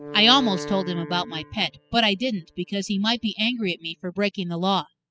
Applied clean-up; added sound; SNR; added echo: classical method spectral subtraction.